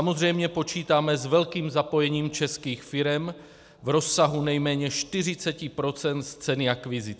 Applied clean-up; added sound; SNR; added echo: none; none; none; none.